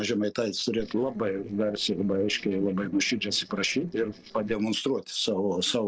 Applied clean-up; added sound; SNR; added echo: neural separator model SepFormer DNS4.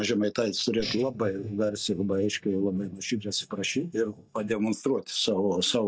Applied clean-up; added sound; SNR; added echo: neural mask model DeepFilterNet 3.